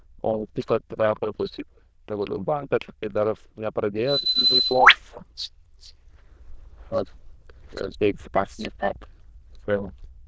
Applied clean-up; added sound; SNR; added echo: neural diffusion model UNIVERSE++.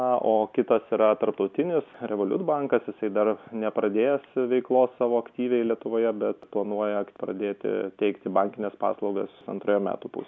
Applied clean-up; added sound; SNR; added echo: none; none; none; none.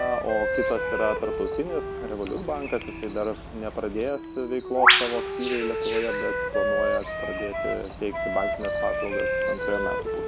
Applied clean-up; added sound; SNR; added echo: none; Wind instrument, woodwind instrument + Bird; -3 dB; none.